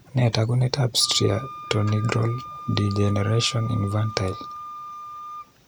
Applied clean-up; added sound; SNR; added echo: none; Wind instrument, woodwind instrument; 14 dB; none.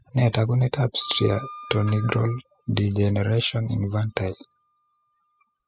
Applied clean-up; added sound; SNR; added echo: classical method spectral subtraction.